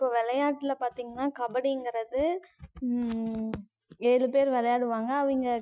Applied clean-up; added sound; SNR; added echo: classical method Wiener filter.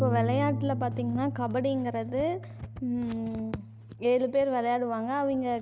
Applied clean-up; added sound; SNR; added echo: none; Bass guitar; 7 dB; none.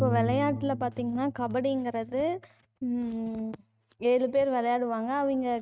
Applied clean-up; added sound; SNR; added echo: neural mask model RNNoise.